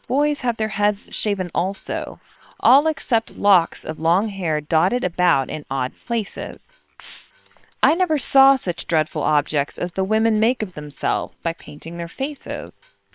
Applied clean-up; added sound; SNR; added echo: neural separator model SepFormer WHAM!.